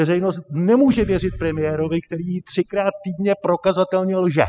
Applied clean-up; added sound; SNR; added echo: classical method spectral subtraction.